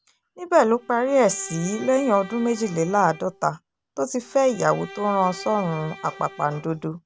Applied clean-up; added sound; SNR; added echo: none; Bowed string instrument; 18 dB; none.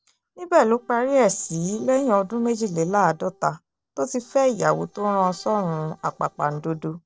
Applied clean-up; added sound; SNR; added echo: neural separator model SepFormer DNS4.